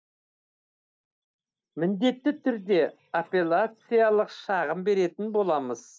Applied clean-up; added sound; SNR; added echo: neural mask model DeepFilterNet 3.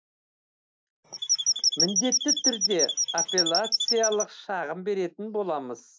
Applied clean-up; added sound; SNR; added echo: none; Squeak / Chirp, tweet; -4 dB; none.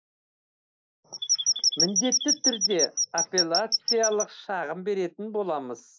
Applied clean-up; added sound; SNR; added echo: neural mask model Resemble Enhance denoiser.